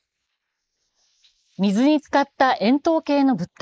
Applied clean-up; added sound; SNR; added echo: neural mask model Resemble Enhance denoiser.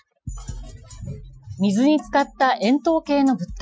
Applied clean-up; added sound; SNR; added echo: classical method Wiener filter.